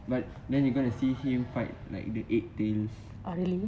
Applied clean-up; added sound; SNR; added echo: none; Musical instrument; 19 dB; none.